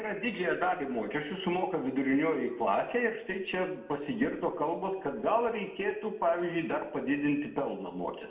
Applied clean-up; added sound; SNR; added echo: none; none; none; reverberation time 0.7 s.